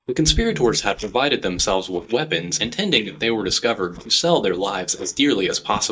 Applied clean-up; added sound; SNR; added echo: neural mask model DeepFilterNet 3.